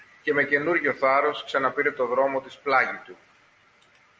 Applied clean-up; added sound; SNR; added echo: none; none; none; none.